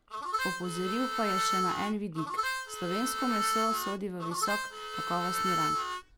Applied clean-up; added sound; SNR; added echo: none; Harmonica; -2 dB; none.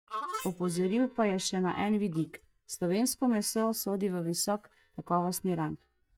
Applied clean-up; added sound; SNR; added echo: neural mask model DeepFilterNet 3.